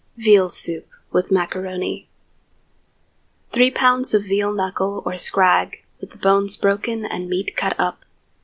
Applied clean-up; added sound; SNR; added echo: none; none; none; none.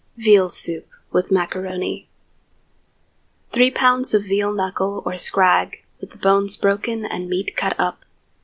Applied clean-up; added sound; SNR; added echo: none; Tap; 18 dB; none.